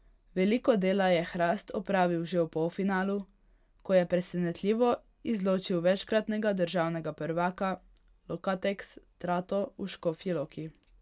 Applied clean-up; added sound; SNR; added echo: none; none; none; none.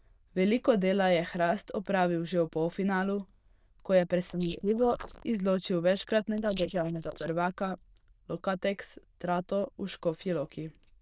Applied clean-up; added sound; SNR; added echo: neural diffusion model UNIVERSE++.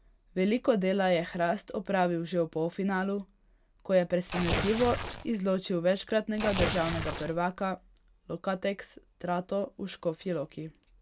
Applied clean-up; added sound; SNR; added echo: none; Tearing; 4 dB; none.